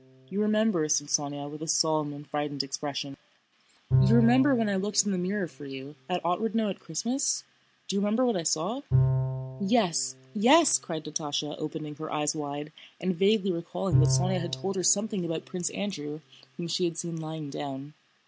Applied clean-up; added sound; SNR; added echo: none; Bowed string instrument; 6 dB; none.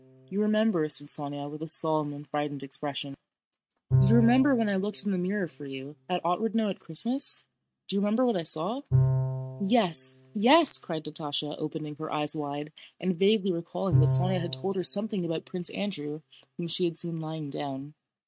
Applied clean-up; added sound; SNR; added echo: neural mask model RNNoise.